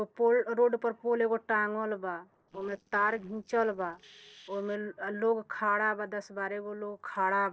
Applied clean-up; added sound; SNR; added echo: neural separator model SepFormer DNS4.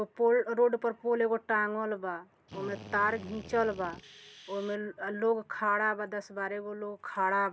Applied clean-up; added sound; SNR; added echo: none; Drill; 17 dB; none.